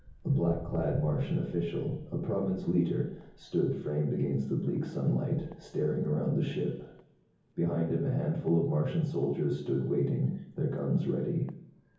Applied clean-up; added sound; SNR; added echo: none; Walk, footsteps; 19 dB; reverberation time 0.7 s.